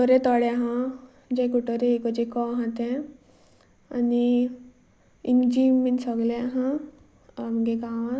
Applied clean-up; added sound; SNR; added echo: none; none; none; none.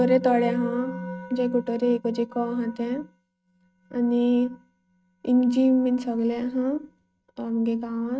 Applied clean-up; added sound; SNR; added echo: neural mask model RNNoise.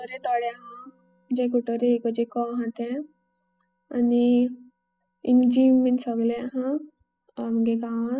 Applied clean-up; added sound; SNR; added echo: classical method spectral subtraction.